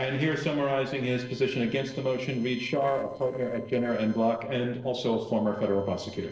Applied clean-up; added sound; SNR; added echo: neural separator model SepFormer DNS4.